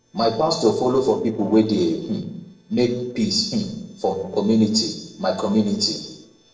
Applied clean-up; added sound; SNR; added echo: neural separator model SepFormer DNS4.